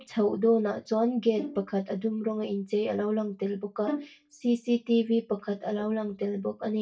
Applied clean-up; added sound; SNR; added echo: neural mask model DeepFilterNet 3.